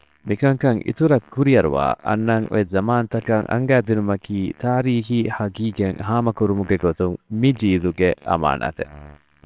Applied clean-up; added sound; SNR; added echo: neural separator model SepFormer WHAMR!.